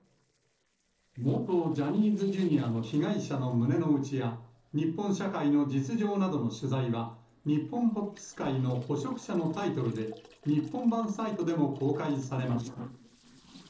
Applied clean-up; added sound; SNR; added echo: neural separator model SepFormer DNS4.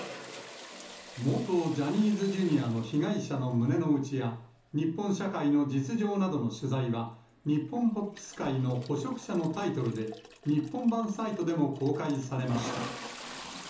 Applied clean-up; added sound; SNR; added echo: none; Toilet flush; 16 dB; reverberation time 0.7 s.